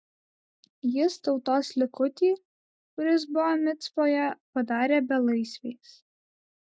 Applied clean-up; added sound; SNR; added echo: none; none; none; none.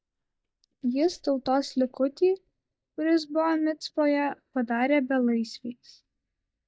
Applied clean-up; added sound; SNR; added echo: neural mask model DeepFilterNet 3.